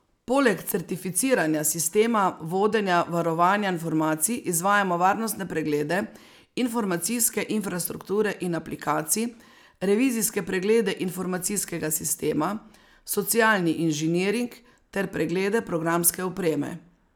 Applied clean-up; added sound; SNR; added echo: none; none; none; none.